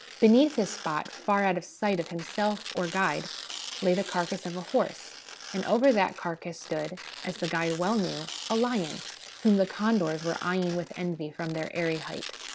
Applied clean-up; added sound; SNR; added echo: none; Tearing; 14 dB; none.